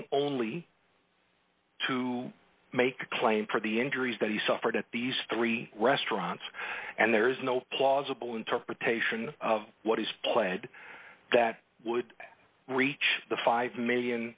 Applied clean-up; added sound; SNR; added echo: none; none; none; none.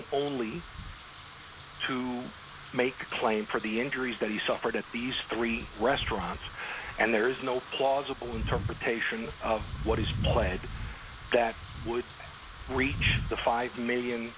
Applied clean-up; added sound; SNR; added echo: none; Wind / Rain; 7 dB; none.